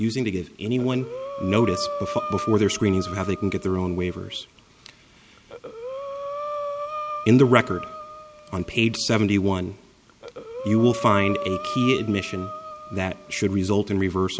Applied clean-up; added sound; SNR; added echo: none; Breathing; 11 dB; none.